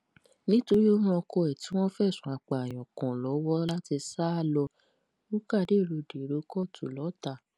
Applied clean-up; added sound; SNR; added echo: none; none; none; none.